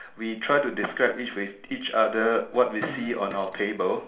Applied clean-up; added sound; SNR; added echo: none; Fart; 17 dB; reverberation time 0.8 s.